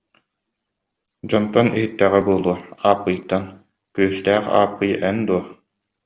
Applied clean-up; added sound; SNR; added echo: none; none; none; none.